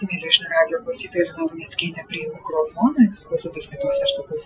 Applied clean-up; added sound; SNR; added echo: classical method Wiener filter.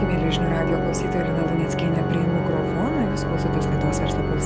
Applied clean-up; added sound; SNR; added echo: none; Organ; -3 dB; none.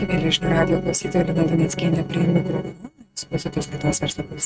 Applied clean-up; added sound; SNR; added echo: neural mask model RNNoise.